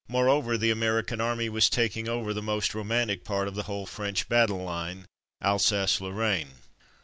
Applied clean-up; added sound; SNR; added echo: none; none; none; none.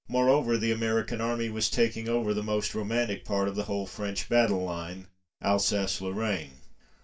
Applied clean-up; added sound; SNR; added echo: none; none; none; reverberation time 0.2 s.